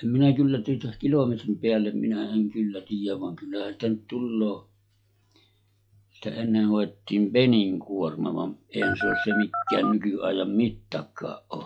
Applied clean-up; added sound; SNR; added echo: classical method log-MMSE.